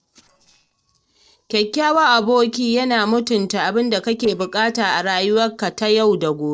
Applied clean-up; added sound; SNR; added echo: neural separator model SepFormer DNS4.